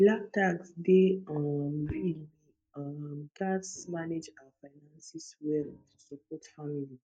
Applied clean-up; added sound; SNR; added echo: neural mask model DeepFilterNet 3.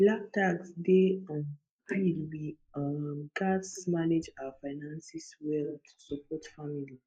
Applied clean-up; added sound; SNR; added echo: neural mask model Resemble Enhance denoiser.